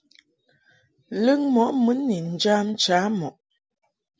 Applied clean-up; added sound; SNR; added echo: none; none; none; none.